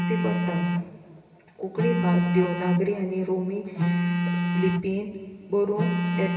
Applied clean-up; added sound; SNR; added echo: none; Telephone; -1 dB; reverberation time 2.4 s.